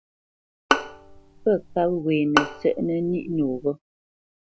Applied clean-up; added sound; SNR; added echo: none; Bowed string instrument; 3 dB; none.